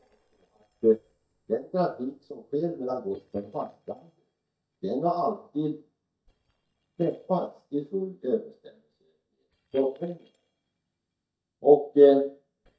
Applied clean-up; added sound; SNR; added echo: neural mask model DeepFilterNet 3.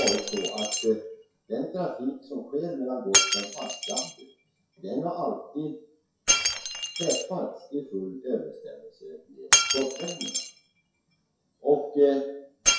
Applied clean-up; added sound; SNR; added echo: classical method WPE with log-MMSE.